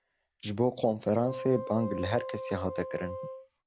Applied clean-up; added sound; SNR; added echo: none; Wind instrument, woodwind instrument; 9 dB; none.